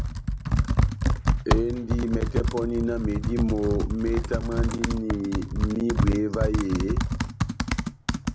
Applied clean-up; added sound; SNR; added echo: none; Computer keyboard; -3 dB; none.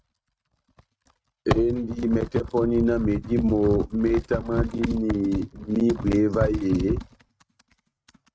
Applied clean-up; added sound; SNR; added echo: neural mask model RNNoise.